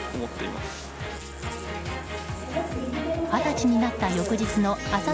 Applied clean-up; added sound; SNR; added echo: none; Buzz; 15 dB; none.